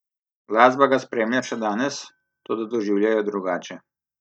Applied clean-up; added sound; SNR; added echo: neural mask model DeepFilterNet 3.